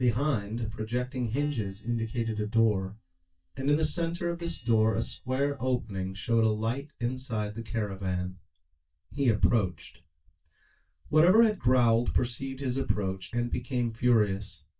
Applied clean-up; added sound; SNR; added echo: neural mask model DeepFilterNet 3.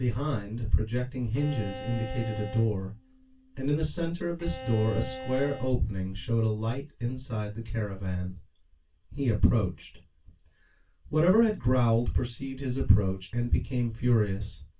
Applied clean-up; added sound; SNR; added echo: none; Bowed string instrument; 14 dB; reverberation time 0.2 s.